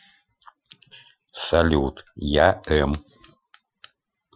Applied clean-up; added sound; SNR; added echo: classical method Wiener filter.